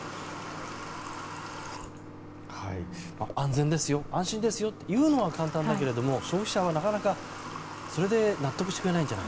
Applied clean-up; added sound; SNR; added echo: none; Water tap, faucet / Water; 10 dB; none.